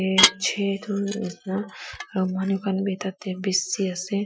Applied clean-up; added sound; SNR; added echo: classical method Wiener filter.